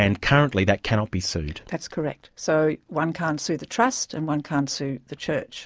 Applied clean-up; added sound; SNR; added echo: none; none; none; none.